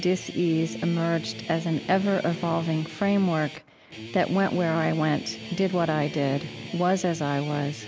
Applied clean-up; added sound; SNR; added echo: none; Wind instrument, woodwind instrument + Guitar; 13 dB; none.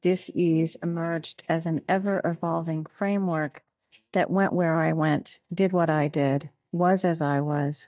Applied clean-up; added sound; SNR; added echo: neural mask model DeepFilterNet 3.